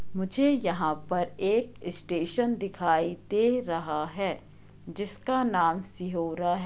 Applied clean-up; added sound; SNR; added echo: none; none; none; none.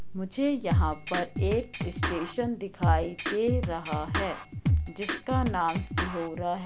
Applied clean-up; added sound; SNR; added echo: none; Drum kit; -2 dB; none.